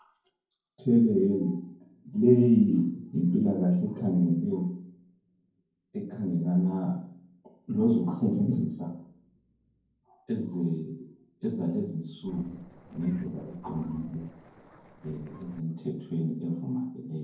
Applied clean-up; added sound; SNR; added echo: neural separator model SepFormer DNS4.